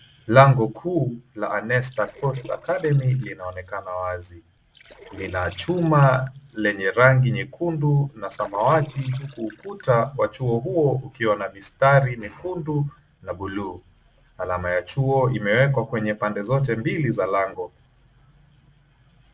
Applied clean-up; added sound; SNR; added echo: neural separator model SepFormer DNS4.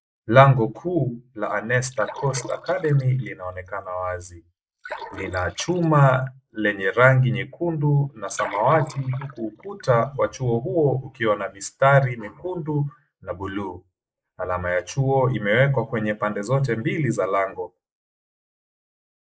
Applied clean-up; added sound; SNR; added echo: neural mask model Resemble Enhance denoiser.